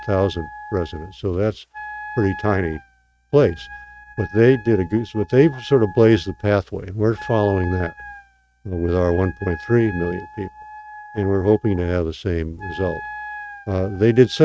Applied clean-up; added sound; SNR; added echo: neural mask model RNNoise.